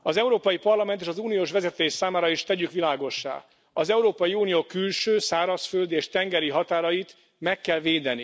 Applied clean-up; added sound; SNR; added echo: none; none; none; none.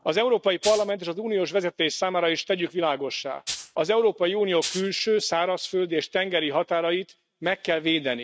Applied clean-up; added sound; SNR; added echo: neural mask model RNNoise.